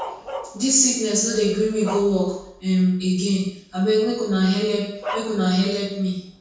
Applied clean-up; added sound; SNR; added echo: none; Bark; 15 dB; reverberation time 0.6 s.